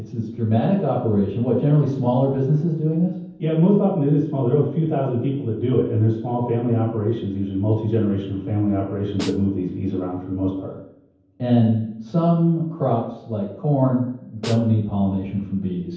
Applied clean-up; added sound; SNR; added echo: none; Snare drum; 18 dB; reverberation time 0.9 s.